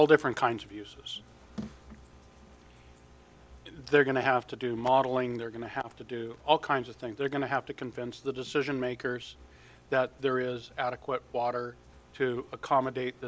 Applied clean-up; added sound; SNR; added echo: none; none; none; none.